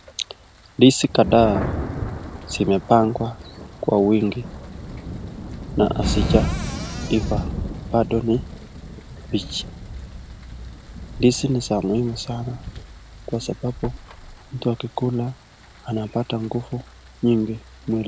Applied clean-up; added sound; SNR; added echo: none; Cupboard open or close + Thunder; 8 dB; none.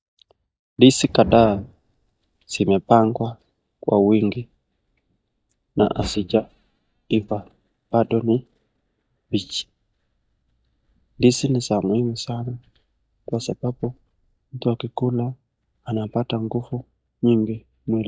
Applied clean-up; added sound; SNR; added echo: neural mask model DeepFilterNet 3.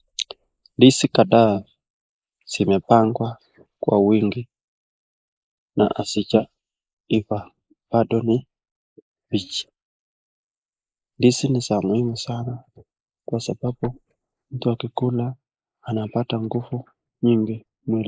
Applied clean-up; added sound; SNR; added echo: neural mask model Resemble Enhance denoiser.